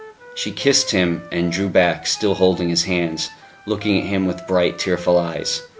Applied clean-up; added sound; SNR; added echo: none; Wind instrument, woodwind instrument; 19 dB; none.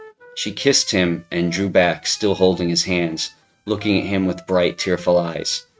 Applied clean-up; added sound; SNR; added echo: neural mask model RNNoise.